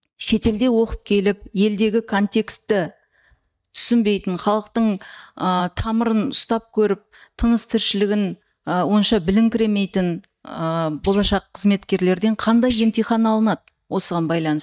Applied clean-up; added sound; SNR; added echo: neural mask model DeepFilterNet 3.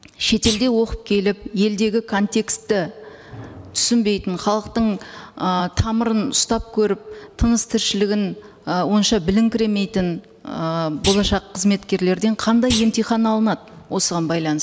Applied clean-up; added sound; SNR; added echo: none; Thump, thud; 11 dB; none.